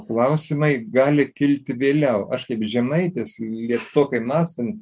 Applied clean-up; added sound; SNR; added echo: none; none; none; none.